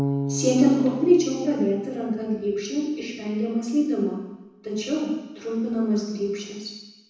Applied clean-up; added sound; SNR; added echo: none; Bass guitar; 11 dB; reverberation time 1.1 s.